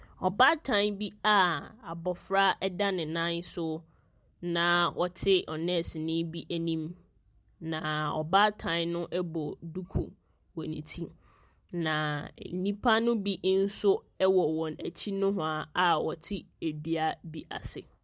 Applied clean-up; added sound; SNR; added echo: none; none; none; none.